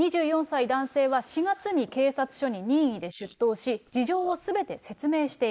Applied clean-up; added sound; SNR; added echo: neural mask model Resemble Enhance denoiser.